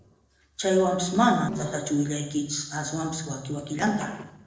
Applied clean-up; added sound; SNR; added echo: neural separator model SepFormer DNS4.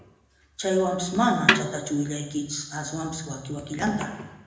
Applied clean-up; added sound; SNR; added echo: none; Snare drum; 1 dB; reverberation time 0.9 s.